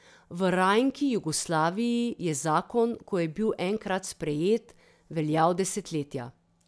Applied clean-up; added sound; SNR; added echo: none; none; none; none.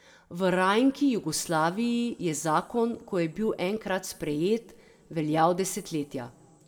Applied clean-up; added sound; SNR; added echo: none; none; none; reverberation time 1.0 s.